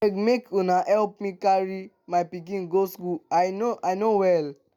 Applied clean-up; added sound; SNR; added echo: none; none; none; none.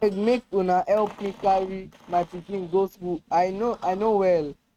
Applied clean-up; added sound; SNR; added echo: neural mask model RNNoise.